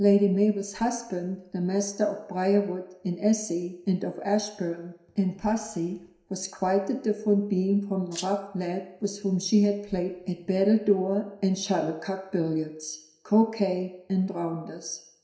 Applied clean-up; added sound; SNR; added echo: none; Rattle (instrument); 15 dB; reverberation time 0.7 s.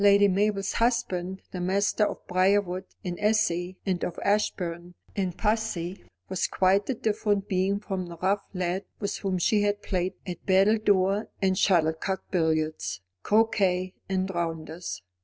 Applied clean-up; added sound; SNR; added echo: none; none; none; none.